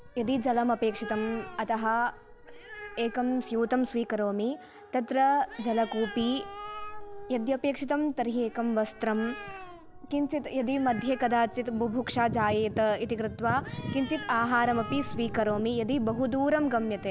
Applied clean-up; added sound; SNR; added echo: none; Animal; 15 dB; none.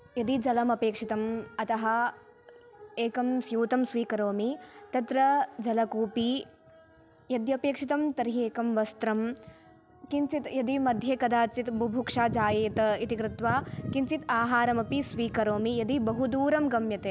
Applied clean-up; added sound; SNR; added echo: none; none; none; none.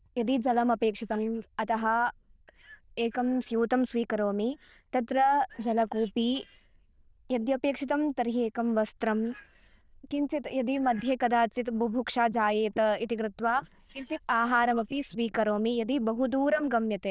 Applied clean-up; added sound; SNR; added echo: neural diffusion model UNIVERSE++.